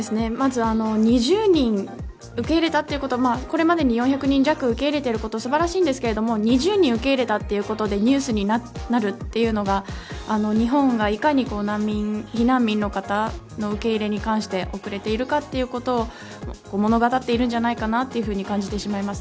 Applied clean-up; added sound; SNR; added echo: none; none; none; none.